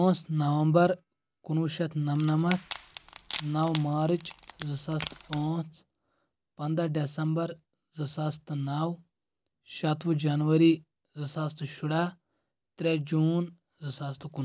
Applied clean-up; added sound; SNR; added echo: none; Wood; 8 dB; none.